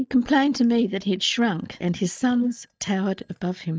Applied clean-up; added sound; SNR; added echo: neural mask model DeepFilterNet 3.